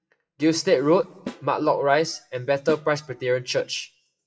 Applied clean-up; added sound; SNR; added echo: classical method WPE with log-MMSE.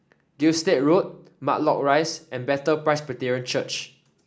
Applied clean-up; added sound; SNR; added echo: none; none; none; none.